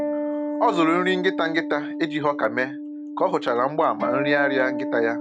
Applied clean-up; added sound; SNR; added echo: none; Acoustic guitar; 5 dB; none.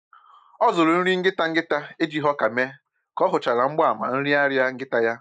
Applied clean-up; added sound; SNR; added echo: neural mask model Resemble Enhance denoiser.